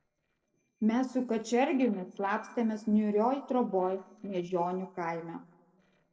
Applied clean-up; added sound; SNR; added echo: neural separator model SepFormer DNS4.